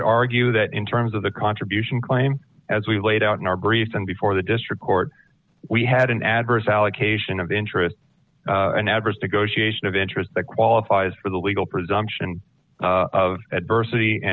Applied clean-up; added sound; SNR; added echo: none; none; none; none.